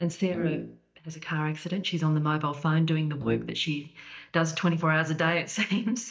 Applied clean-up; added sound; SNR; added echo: neural mask model DeepFilterNet 3.